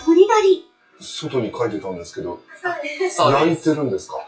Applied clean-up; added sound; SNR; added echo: classical method WPE with log-MMSE.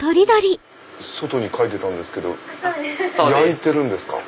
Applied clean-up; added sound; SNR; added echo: none; none; none; none.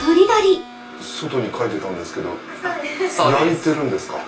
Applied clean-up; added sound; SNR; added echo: none; Harmonica; 18 dB; reverberation time 0.3 s.